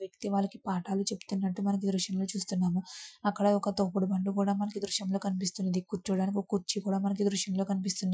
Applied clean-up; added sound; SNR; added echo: classical method Wiener filter.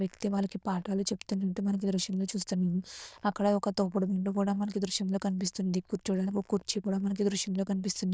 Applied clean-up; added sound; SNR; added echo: neural diffusion model UNIVERSE++.